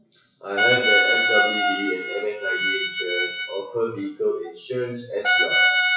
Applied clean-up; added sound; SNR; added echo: classical method WPE with log-MMSE.